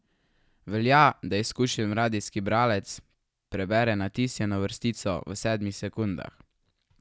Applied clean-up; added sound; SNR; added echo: none; none; none; none.